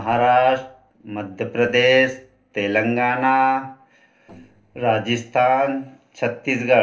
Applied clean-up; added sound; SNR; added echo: neural separator model SepFormer DNS4.